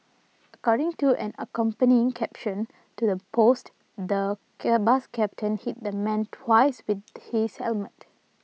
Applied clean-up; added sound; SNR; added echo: none; none; none; none.